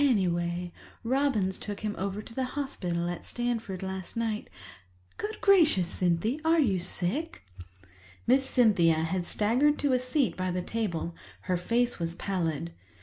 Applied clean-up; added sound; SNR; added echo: none; none; none; none.